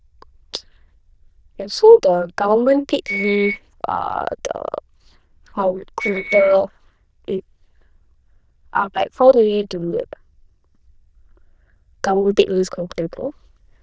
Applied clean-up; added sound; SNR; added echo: neural diffusion model UNIVERSE++.